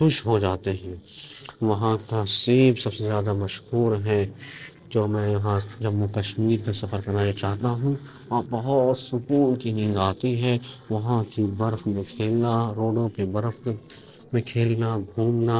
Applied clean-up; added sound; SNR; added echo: neural separator model SepFormer DNS4.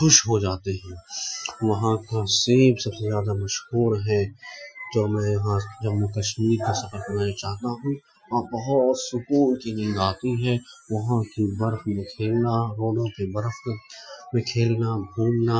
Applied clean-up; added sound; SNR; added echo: classical method Wiener filter.